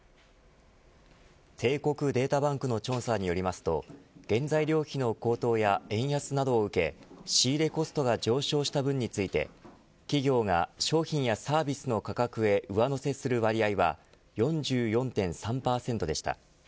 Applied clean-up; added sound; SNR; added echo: none; none; none; none.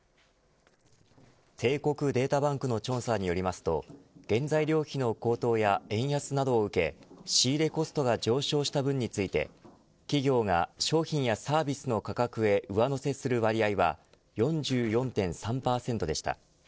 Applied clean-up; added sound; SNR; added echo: neural separator model SepFormer DNS4.